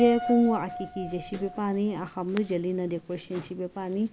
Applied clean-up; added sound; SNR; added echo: none; Piano; 11 dB; none.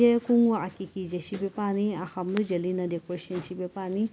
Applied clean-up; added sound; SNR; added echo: none; none; none; none.